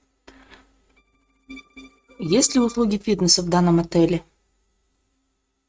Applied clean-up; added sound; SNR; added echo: neural mask model RNNoise.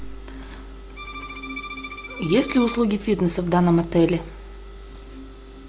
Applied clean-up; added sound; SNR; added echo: none; Bowed string instrument; 14 dB; none.